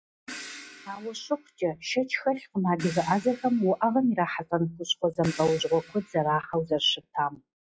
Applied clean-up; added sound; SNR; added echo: classical method log-MMSE.